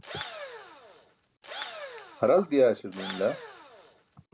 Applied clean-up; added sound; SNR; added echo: none; Engine / Drill; 13 dB; none.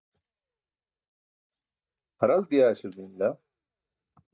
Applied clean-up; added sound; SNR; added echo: neural mask model DeepFilterNet 3.